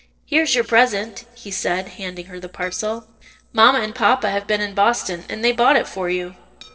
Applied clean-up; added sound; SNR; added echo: neural separator model SepFormer DNS4.